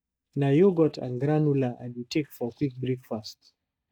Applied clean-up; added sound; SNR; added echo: neural mask model DeepFilterNet 3.